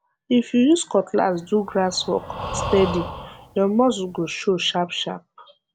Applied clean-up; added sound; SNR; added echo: none; Breathing; 10 dB; none.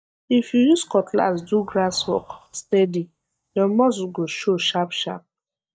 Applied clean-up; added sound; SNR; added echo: neural mask model DeepFilterNet 3.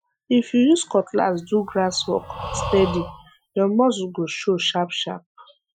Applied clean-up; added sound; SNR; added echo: classical method Wiener filter.